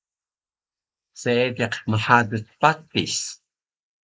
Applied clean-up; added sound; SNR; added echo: neural mask model Resemble Enhance denoiser.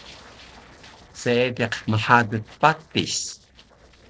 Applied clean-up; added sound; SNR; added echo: neural separator model SepFormer DNS4.